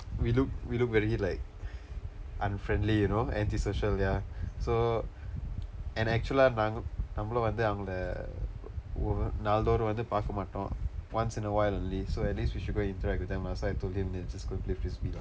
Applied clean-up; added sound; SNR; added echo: none; none; none; none.